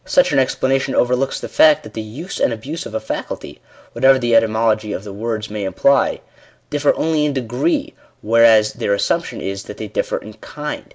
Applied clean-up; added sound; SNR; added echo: none; none; none; none.